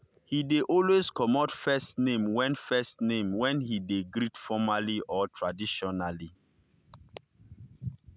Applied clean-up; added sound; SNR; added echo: none; none; none; none.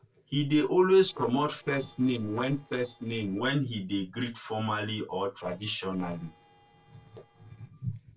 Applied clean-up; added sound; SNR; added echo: neural separator model SepFormer DNS4.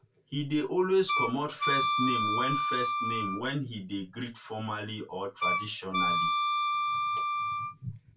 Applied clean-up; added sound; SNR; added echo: none; Wind instrument, woodwind instrument; -3 dB; reverberation time 0.2 s.